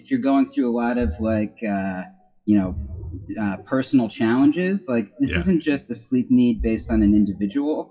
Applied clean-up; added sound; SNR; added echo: classical method WPE with log-MMSE.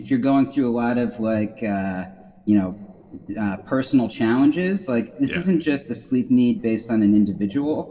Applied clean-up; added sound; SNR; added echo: neural separator model SepFormer DNS4.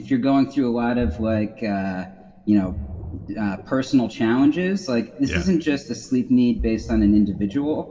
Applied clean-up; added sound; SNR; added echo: none; Ocean; 14 dB; reverberation time 1.4 s.